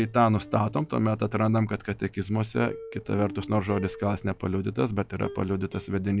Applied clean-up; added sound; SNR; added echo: classical method log-MMSE.